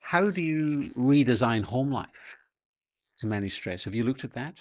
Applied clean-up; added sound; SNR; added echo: neural mask model Resemble Enhance denoiser.